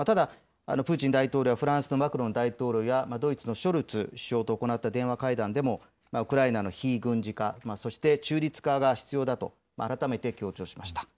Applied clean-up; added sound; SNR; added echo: none; none; none; none.